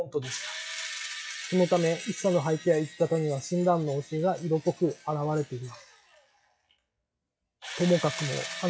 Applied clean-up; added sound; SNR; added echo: classical method WPE with log-MMSE.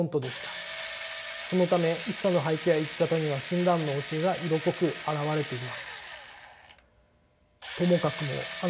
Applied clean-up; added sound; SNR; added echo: none; Engine / Drill; 9 dB; reverberation time 0.8 s.